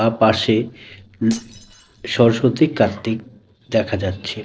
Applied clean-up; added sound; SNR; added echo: neural separator model SepFormer DNS4.